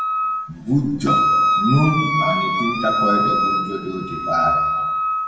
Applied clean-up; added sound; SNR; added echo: none; Wind instrument, woodwind instrument; -3 dB; reverberation time 1.2 s.